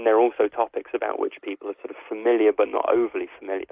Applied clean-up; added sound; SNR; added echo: neural mask model Resemble Enhance denoiser.